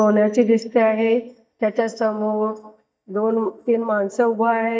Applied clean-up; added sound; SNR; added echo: neural mask model DeepFilterNet 3.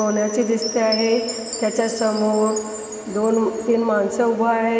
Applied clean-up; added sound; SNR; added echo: none; Chime; 14 dB; reverberation time 2.8 s.